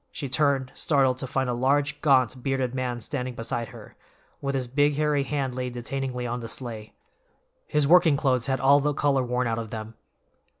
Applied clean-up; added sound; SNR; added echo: none; none; none; none.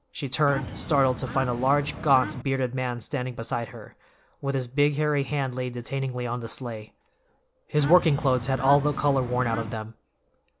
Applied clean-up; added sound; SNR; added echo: none; Bird / Fowl; 9 dB; none.